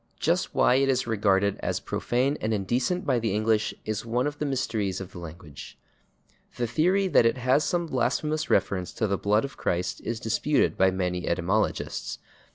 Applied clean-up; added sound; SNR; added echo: none; none; none; none.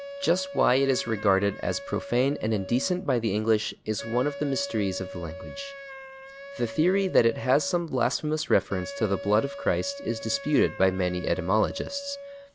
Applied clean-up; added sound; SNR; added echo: none; Wind instrument, woodwind instrument; 13 dB; none.